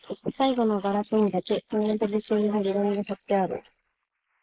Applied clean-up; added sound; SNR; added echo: neural mask model Resemble Enhance denoiser.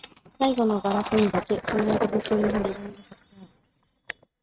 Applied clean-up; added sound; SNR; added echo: neural mask model RNNoise.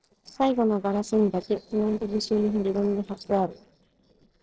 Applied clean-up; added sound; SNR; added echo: neural separator model SepFormer DNS4.